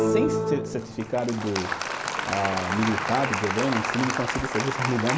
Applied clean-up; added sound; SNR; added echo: none; Applause; 0 dB; none.